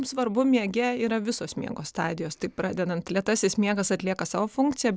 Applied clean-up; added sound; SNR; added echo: none; none; none; none.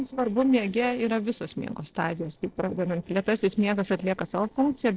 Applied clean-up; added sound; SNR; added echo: neural separator model SepFormer DNS4.